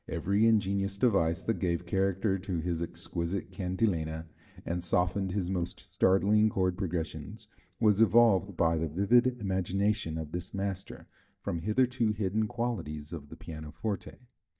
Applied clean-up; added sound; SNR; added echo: neural mask model DeepFilterNet 3.